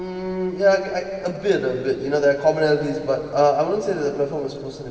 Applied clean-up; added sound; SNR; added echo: none; none; none; reverberation time 2.5 s.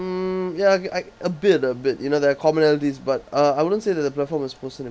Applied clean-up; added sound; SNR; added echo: none; none; none; none.